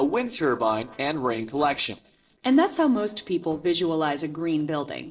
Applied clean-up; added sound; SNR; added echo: neural separator model SepFormer DNS4.